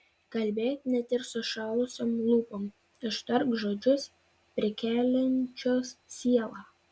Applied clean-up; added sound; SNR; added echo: none; none; none; none.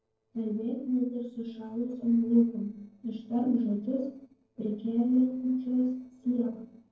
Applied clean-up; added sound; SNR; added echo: neural separator model SepFormer DNS4.